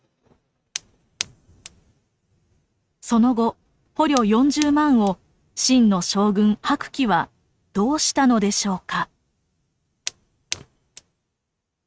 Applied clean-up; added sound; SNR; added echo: neural mask model RNNoise.